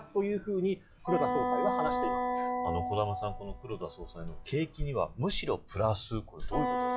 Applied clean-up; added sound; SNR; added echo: classical method log-MMSE.